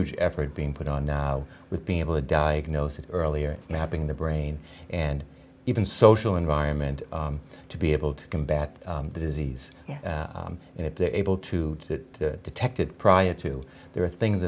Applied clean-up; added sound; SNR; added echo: none; none; none; none.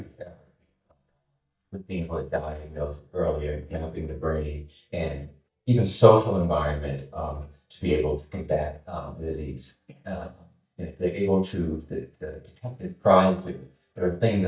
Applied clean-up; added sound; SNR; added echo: neural mask model DeepFilterNet 3.